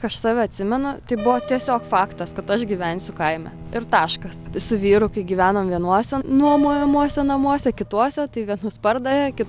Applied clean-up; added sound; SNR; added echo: none; Bowed string instrument + Piano; 17 dB; none.